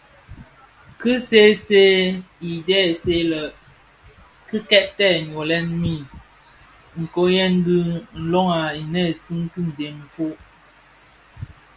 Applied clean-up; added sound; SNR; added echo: none; none; none; none.